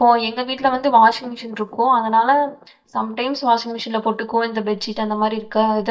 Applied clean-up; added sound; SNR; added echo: neural mask model DeepFilterNet 3.